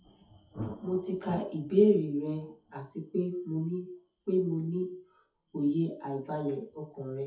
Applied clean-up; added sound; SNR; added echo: classical method WPE with log-MMSE.